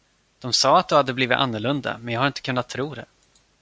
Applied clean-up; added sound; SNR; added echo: none; none; none; none.